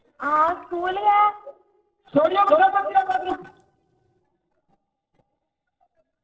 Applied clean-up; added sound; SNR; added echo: neural separator model SepFormer DNS4.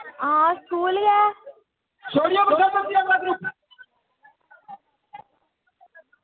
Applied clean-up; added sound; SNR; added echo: none; none; none; none.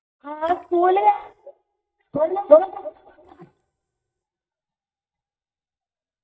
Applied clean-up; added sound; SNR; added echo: neural mask model DeepFilterNet 3.